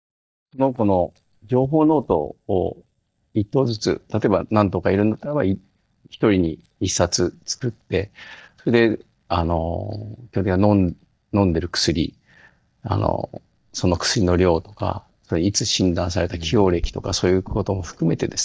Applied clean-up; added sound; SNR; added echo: neural mask model DeepFilterNet 3.